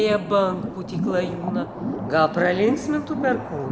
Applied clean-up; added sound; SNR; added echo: none; none; none; none.